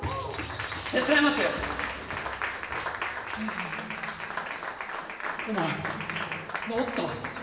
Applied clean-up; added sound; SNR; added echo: none; Applause; 2 dB; reverberation time 2.5 s.